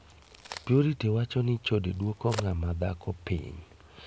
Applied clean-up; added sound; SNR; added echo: none; Crack; 17 dB; none.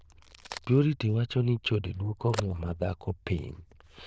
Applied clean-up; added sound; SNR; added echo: neural diffusion model UNIVERSE++.